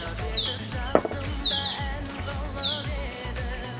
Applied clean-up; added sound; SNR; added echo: none; Glass + Bird; -3 dB; none.